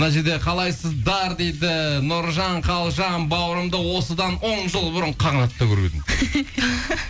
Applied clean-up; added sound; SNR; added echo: none; none; none; none.